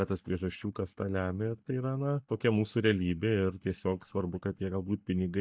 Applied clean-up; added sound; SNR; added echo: neural mask model DeepFilterNet 3.